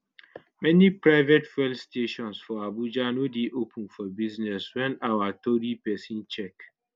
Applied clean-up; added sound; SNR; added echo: none; none; none; none.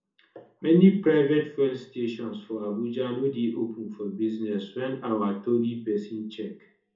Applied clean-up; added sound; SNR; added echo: none; none; none; reverberation time 0.6 s.